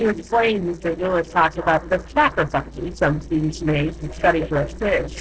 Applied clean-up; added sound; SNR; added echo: neural separator model SepFormer DNS4.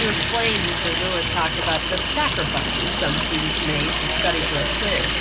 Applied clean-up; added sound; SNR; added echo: none; Sink (filling or washing) / Water tap, faucet; -4 dB; reverberation time 0.2 s.